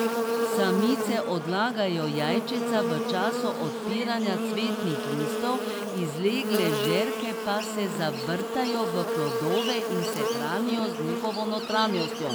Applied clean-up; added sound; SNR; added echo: none; Buzz; 0 dB; none.